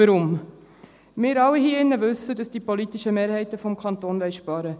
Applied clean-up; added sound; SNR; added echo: none; none; none; none.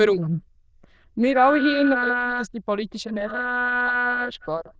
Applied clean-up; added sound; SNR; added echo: neural diffusion model UNIVERSE++.